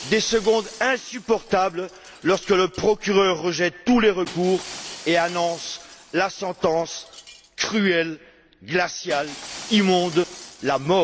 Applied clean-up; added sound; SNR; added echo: none; Shatter; 18 dB; none.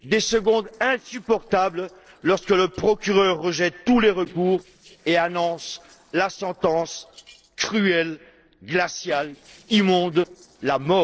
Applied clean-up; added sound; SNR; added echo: neural separator model SepFormer DNS4.